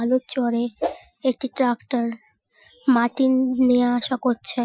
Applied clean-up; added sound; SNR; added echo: classical method Wiener filter.